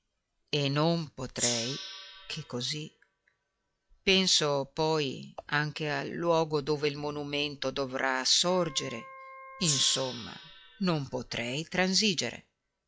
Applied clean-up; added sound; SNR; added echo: classical method log-MMSE.